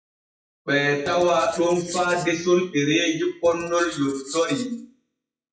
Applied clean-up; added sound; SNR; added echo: classical method WPE with log-MMSE.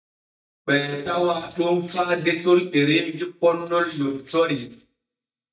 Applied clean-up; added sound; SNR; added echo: neural mask model DeepFilterNet 3.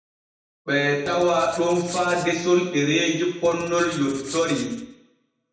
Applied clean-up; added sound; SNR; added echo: none; Writing; 16 dB; reverberation time 0.8 s.